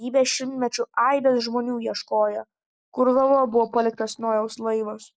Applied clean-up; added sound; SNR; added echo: neural mask model Resemble Enhance denoiser.